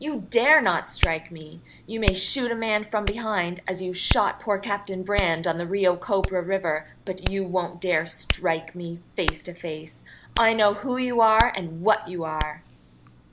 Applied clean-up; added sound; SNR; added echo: none; Hands; 8 dB; none.